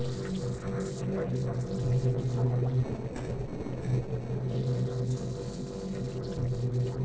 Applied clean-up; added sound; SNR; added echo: neural separator model SepFormer DNS4.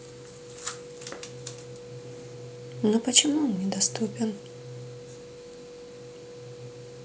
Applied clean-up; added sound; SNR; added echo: none; none; none; none.